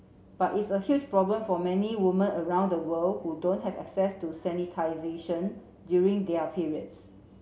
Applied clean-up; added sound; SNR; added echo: none; none; none; none.